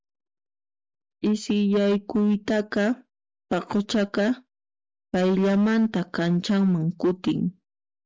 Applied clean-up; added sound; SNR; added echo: none; none; none; none.